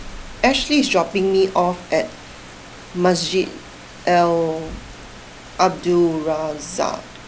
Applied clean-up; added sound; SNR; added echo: none; Rain; 17 dB; none.